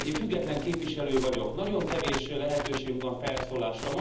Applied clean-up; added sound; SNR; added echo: none; Crackle; 7 dB; reverberation time 0.8 s.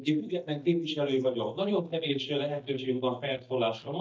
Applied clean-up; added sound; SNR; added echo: neural mask model DeepFilterNet 3.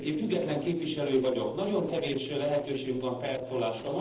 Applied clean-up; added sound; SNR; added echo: neural separator model SepFormer DNS4.